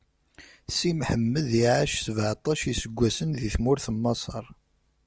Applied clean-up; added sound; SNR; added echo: none; none; none; none.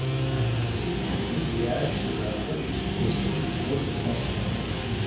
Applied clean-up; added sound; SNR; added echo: none; Guitar; -5 dB; reverberation time 0.8 s.